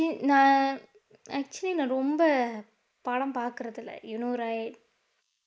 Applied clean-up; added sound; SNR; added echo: neural mask model Resemble Enhance denoiser.